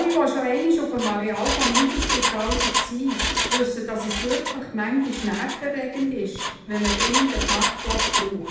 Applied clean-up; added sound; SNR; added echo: none; Engine; 1 dB; reverberation time 0.8 s.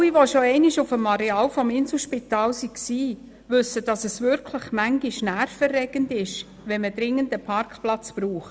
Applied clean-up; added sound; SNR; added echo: none; none; none; none.